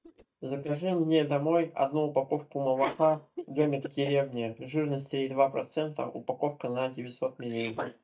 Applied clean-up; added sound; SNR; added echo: neural mask model DeepFilterNet 3.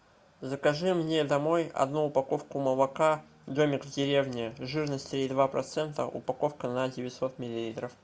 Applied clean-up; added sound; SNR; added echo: none; none; none; none.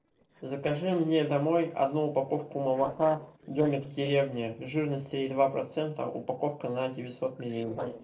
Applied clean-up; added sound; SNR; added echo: neural separator model SepFormer DNS4.